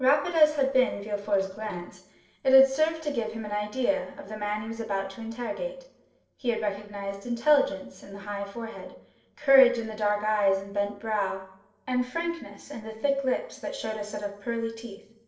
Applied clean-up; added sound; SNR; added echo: neural separator model SepFormer DNS4.